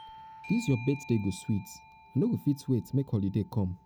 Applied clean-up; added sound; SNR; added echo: none; Bell / Doorbell; 19 dB; none.